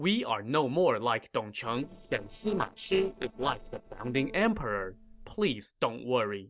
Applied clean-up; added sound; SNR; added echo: neural separator model SepFormer DNS4.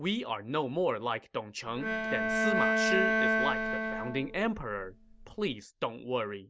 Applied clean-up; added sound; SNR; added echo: none; Bowed string instrument; -3 dB; none.